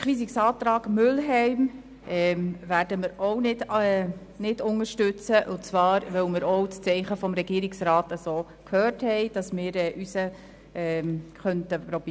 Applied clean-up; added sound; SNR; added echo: none; none; none; none.